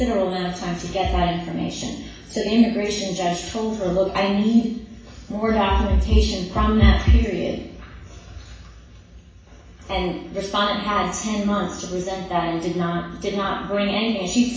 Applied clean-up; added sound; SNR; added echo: none; none; none; reverberation time 0.7 s.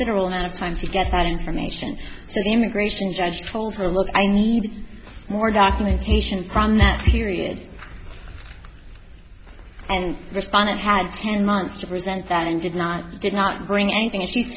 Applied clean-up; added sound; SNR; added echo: none; none; none; none.